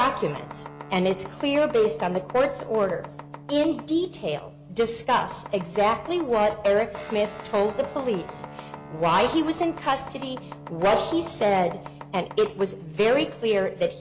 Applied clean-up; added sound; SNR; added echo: none; Domestic sounds, home sounds + Guitar; 16 dB; none.